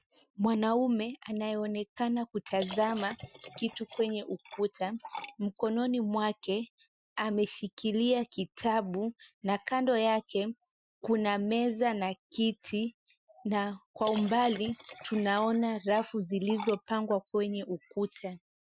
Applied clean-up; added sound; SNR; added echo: classical method Wiener filter.